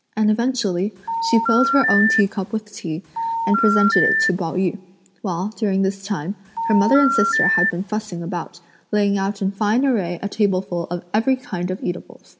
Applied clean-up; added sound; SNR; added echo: none; Telephone; 0 dB; none.